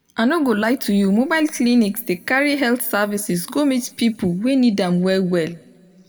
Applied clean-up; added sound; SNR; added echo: none; none; none; reverberation time 1.8 s.